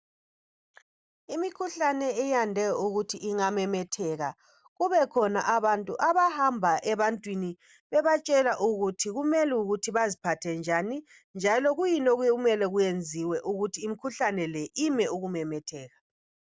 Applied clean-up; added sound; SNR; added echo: none; none; none; none.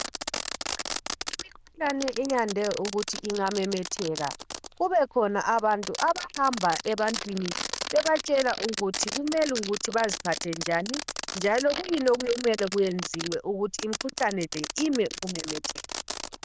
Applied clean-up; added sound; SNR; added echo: neural diffusion model UNIVERSE++.